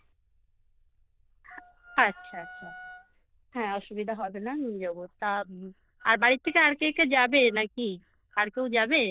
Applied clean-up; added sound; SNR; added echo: neural diffusion model UNIVERSE++.